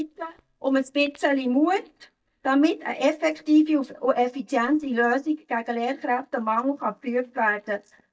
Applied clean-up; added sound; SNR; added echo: neural mask model DeepFilterNet 3.